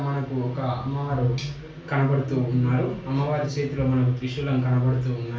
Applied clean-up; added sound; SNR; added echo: none; none; none; reverberation time 0.3 s.